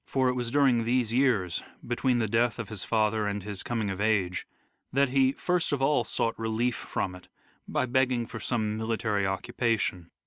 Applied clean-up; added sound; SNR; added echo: none; none; none; none.